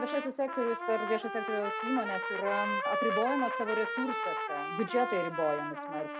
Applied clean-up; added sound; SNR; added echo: none; Trumpet; 2 dB; none.